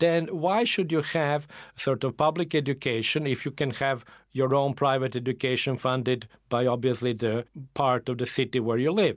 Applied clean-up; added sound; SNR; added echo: none; none; none; none.